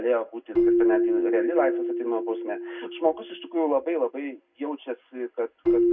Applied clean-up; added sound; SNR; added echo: none; Keyboard (musical); -2 dB; reverberation time 0.3 s.